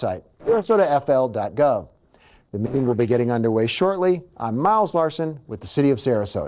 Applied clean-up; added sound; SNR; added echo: neural separator model SepFormer DNS4.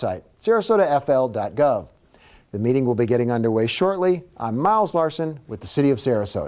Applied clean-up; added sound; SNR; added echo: none; none; none; none.